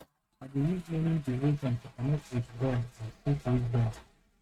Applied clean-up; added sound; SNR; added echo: neural mask model RNNoise.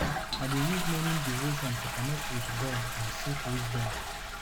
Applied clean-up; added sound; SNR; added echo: none; Toilet flush; 0 dB; none.